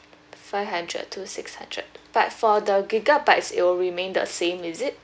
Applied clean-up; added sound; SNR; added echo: none; none; none; none.